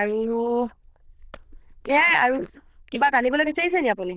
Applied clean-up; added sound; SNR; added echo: neural diffusion model UNIVERSE++.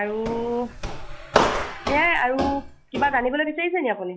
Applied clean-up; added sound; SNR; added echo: classical method log-MMSE.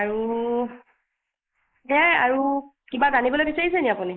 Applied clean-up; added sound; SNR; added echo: neural mask model Resemble Enhance denoiser.